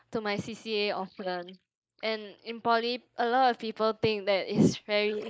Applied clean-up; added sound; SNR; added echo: neural mask model Resemble Enhance denoiser.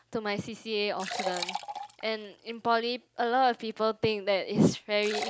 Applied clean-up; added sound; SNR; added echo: none; Liquid; 12 dB; none.